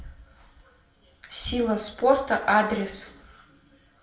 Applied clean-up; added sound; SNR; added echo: none; none; none; reverberation time 0.6 s.